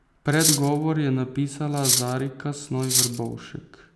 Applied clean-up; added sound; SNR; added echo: none; Cutlery, silverware; -3 dB; none.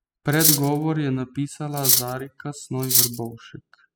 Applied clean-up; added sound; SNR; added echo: classical method spectral subtraction.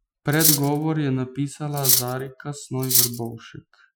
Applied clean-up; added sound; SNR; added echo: classical method Wiener filter.